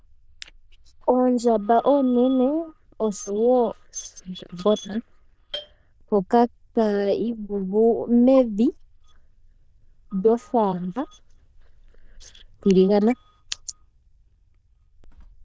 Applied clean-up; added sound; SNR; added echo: neural diffusion model UNIVERSE++.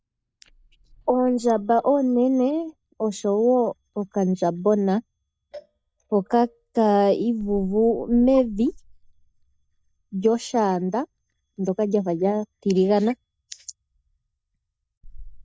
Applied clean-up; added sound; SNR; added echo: neural mask model DeepFilterNet 3.